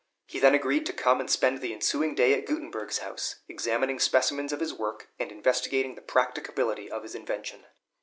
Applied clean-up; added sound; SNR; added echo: none; none; none; none.